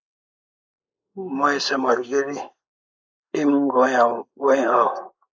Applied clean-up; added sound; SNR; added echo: neural mask model Resemble Enhance denoiser.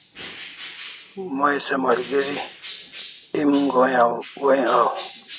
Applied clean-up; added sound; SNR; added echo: none; Bird; 15 dB; none.